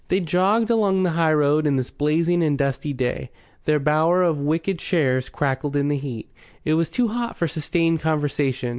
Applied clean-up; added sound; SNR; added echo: none; none; none; none.